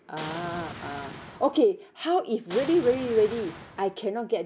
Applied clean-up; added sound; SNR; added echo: none; Boom; 13 dB; none.